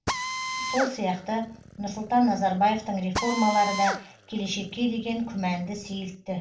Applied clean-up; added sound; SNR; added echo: none; Drill; 8 dB; reverberation time 0.3 s.